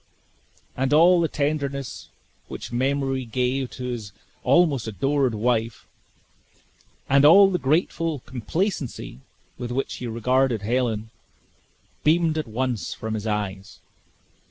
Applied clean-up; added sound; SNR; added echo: none; none; none; none.